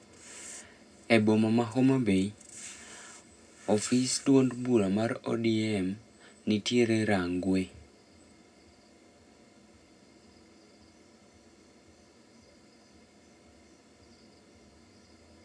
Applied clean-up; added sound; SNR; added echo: none; none; none; reverberation time 0.2 s.